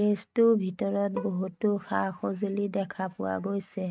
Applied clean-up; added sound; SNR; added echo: neural mask model RNNoise.